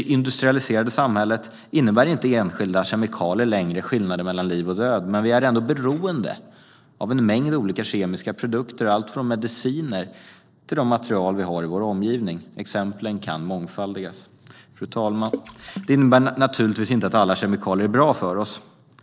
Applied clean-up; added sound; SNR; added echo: neural separator model SepFormer DNS4.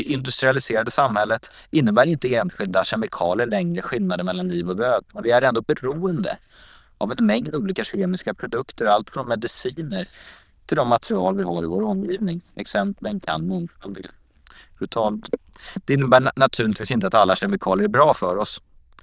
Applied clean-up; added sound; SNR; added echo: neural diffusion model UNIVERSE++.